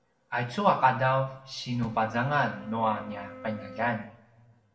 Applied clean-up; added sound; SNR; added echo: none; Wind instrument, woodwind instrument; 18 dB; reverberation time 0.7 s.